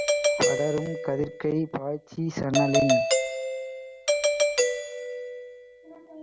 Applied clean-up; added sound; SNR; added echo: none; Doorbell; -4 dB; none.